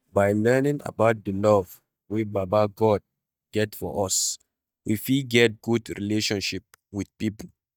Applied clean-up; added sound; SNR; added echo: neural mask model DeepFilterNet 3.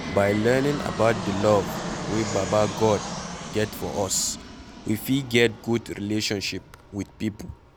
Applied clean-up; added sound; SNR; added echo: none; Fixed-wing aircraft, airplane; 9 dB; none.